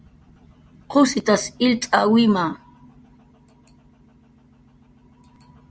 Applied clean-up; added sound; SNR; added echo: none; none; none; none.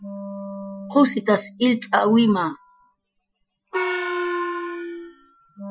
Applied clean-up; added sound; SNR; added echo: classical method Wiener filter.